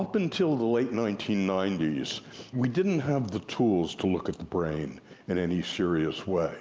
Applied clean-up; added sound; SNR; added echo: none; none; none; none.